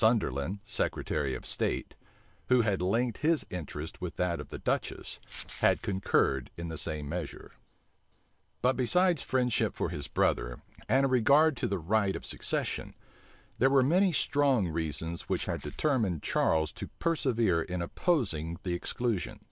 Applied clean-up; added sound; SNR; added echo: neural separator model SepFormer DNS4.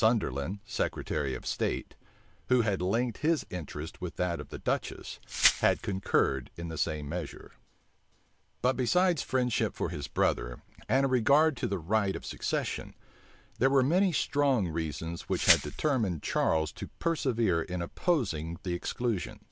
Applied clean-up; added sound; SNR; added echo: none; Glass; 3 dB; none.